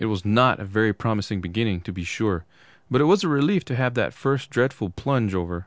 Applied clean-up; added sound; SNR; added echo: none; none; none; none.